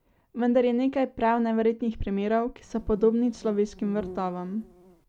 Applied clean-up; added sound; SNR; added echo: none; Insect; 18 dB; none.